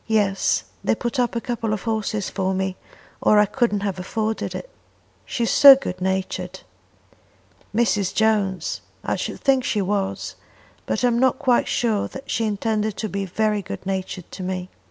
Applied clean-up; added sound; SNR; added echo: none; none; none; none.